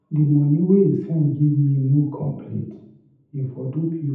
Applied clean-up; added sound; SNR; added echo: none; none; none; reverberation time 0.8 s.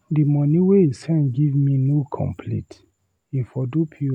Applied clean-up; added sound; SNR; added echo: none; none; none; none.